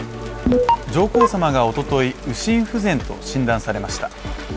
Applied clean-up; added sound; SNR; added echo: none; Piano + Rain; 19 dB; none.